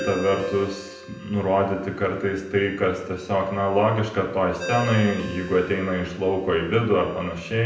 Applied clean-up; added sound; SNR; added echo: none; Ringtone; 15 dB; reverberation time 0.7 s.